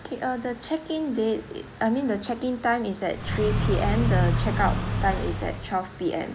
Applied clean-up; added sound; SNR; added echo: none; Car; -2 dB; none.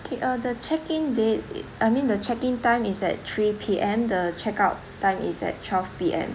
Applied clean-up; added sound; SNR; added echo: none; none; none; none.